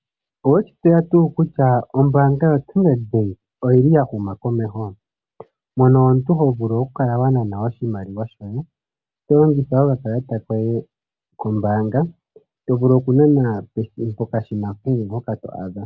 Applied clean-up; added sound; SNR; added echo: none; none; none; none.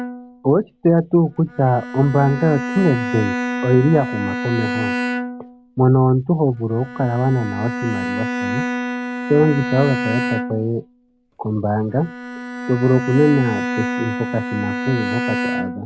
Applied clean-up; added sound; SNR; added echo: none; Bowed string instrument; 6 dB; none.